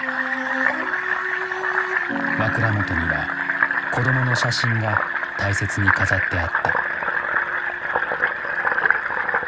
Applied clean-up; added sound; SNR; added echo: none; Fill (with liquid); -5 dB; none.